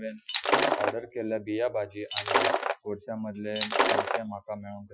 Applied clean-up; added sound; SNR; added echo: classical method Wiener filter.